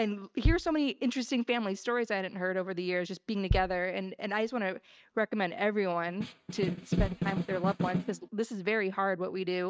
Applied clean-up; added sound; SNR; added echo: neural mask model RNNoise.